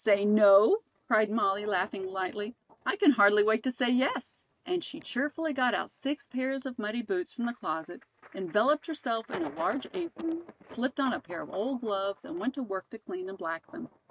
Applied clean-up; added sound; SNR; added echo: neural mask model RNNoise.